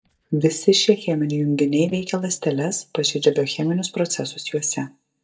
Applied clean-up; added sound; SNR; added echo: neural mask model DeepFilterNet 3.